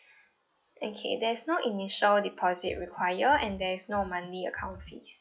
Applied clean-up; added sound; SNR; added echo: classical method log-MMSE.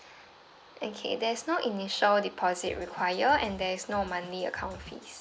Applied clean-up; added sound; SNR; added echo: none; Drum kit; 18 dB; none.